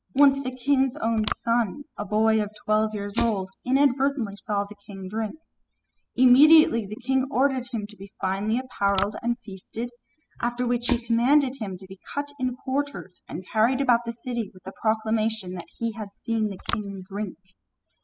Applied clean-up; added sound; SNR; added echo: classical method spectral subtraction.